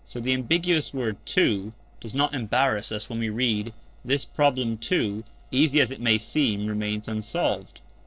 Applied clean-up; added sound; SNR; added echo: neural separator model SepFormer DNS4.